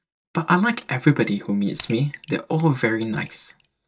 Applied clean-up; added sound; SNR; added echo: neural mask model DeepFilterNet 3.